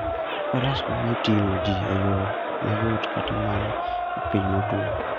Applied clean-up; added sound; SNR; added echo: none; Crowd; 1 dB; none.